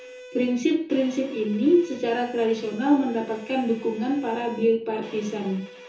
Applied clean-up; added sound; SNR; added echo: none; Bowed string instrument; 19 dB; reverberation time 0.6 s.